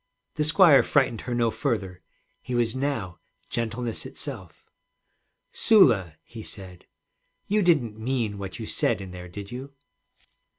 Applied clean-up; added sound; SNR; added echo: none; none; none; none.